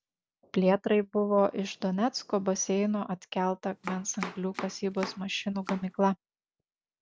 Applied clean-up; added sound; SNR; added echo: none; Domestic sounds, home sounds; 12 dB; none.